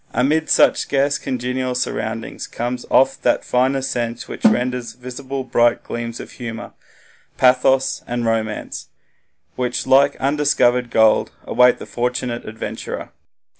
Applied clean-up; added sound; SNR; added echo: none; Snare drum; -1 dB; none.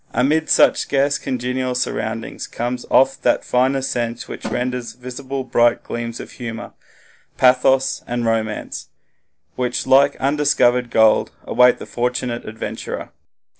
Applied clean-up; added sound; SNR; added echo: neural separator model SepFormer DNS4.